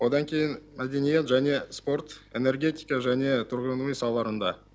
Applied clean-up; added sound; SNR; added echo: none; none; none; none.